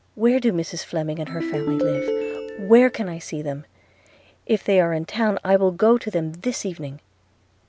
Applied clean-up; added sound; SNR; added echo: none; Ringtone; 3 dB; none.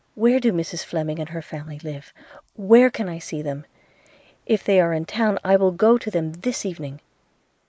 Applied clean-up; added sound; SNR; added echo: neural mask model Resemble Enhance denoiser.